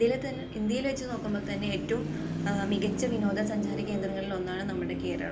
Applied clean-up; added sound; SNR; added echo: none; Car passing by / Traffic noise, roadway noise / Engine; 4 dB; reverberation time 0.2 s.